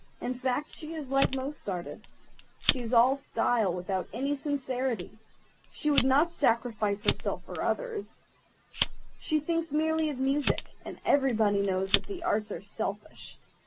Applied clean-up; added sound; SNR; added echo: none; Fire; 5 dB; none.